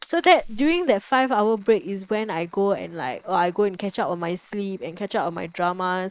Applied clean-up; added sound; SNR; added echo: neural mask model Resemble Enhance denoiser.